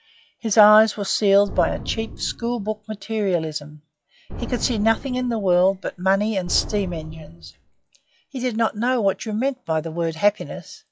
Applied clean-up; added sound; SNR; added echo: classical method log-MMSE.